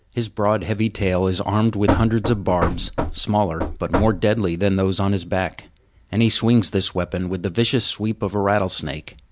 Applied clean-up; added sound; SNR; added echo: none; Knock / Wood; 4 dB; none.